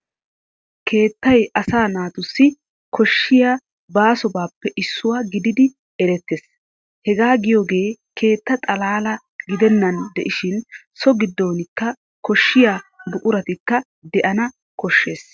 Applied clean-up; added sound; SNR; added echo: none; none; none; none.